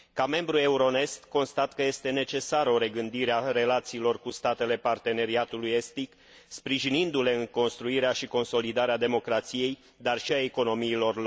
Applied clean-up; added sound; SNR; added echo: none; none; none; none.